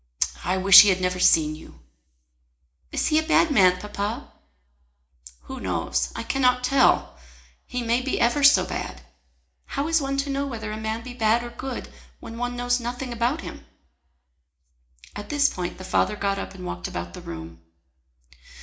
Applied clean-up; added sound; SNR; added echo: none; none; none; reverberation time 0.4 s.